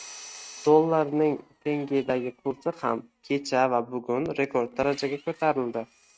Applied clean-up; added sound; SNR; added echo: neural mask model RNNoise.